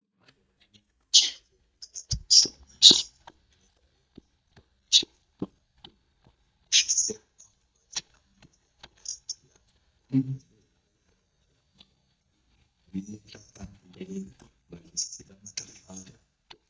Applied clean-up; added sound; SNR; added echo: neural mask model DeepFilterNet 3.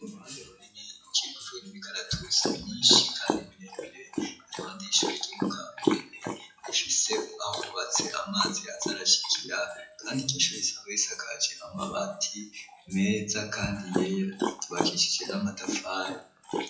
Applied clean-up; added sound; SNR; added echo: classical method WPE with log-MMSE.